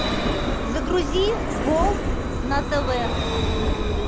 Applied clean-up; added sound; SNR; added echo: none; Vehicle; -3 dB; none.